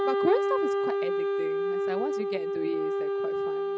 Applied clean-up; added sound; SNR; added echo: neural mask model RNNoise.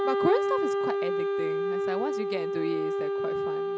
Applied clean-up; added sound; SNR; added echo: none; Wind instrument, woodwind instrument; -5 dB; none.